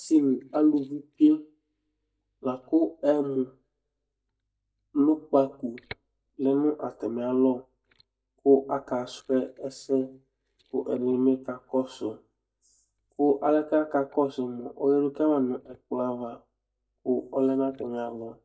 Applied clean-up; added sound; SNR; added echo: neural mask model DeepFilterNet 3.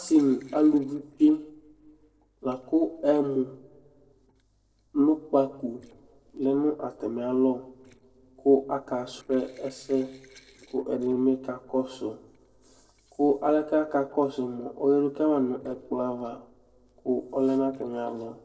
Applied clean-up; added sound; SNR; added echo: neural separator model SepFormer DNS4.